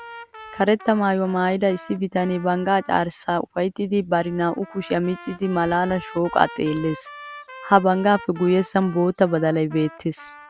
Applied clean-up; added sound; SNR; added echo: none; Trumpet; 20 dB; none.